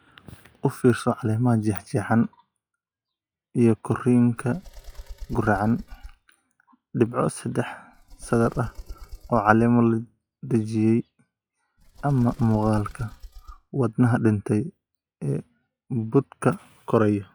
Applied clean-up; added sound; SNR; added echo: classical method log-MMSE.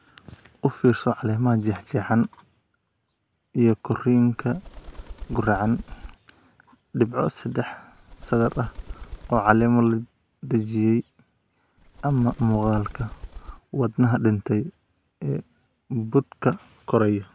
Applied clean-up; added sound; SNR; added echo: none; Bird; 14 dB; none.